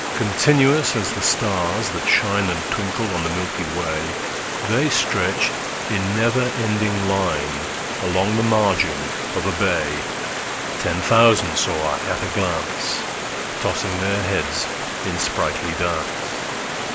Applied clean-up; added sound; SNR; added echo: none; Stream; 3 dB; none.